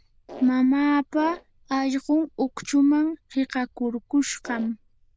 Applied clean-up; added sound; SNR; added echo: neural diffusion model UNIVERSE++.